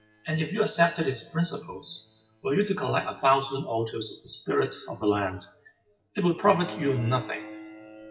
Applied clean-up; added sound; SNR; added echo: classical method WPE with log-MMSE.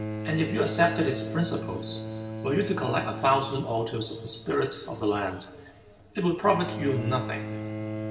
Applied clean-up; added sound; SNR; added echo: none; Bowed string instrument; 8 dB; reverberation time 2.2 s.